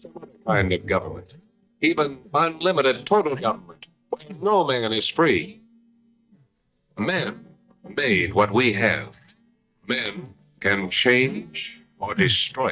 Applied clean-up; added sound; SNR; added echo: neural mask model DeepFilterNet 3.